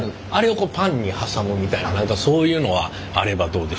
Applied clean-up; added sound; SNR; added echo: none; none; none; none.